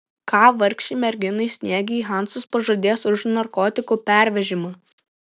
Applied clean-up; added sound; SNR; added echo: none; none; none; none.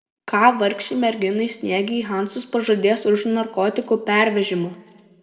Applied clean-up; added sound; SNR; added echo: none; none; none; reverberation time 0.9 s.